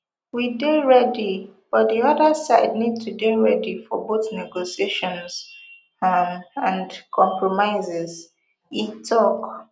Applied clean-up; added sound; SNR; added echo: none; none; none; none.